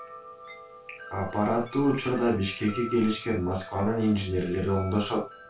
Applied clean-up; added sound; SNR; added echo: none; Wind chime; 16 dB; reverberation time 0.2 s.